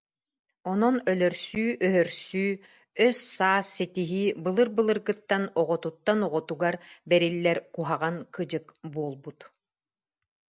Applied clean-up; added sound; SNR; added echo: none; none; none; none.